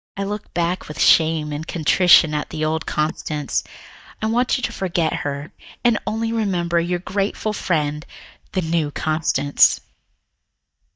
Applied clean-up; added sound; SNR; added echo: neural mask model DeepFilterNet 3.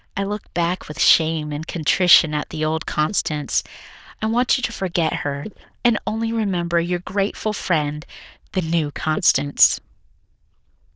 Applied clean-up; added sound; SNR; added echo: neural diffusion model UNIVERSE++.